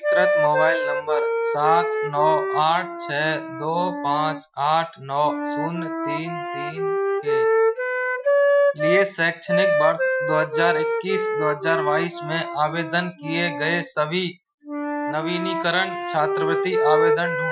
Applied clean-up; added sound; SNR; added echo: classical method Wiener filter.